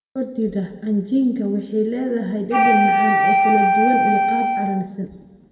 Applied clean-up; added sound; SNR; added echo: none; Wind instrument, woodwind instrument; -5 dB; reverberation time 1.5 s.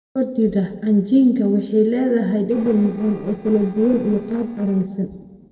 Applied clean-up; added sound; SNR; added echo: neural separator model SepFormer DNS4.